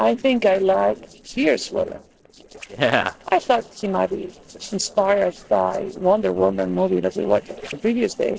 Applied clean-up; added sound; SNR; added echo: neural separator model SepFormer DNS4.